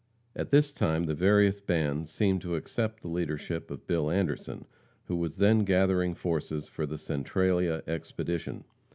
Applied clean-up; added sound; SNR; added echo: none; none; none; none.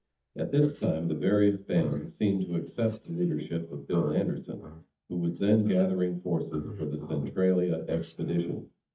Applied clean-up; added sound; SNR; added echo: neural mask model DeepFilterNet 3.